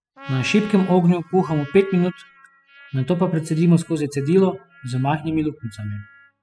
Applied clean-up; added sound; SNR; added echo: classical method spectral subtraction.